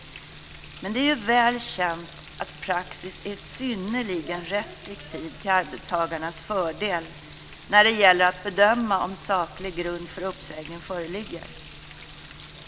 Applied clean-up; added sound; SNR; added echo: none; Frying (food); 19 dB; none.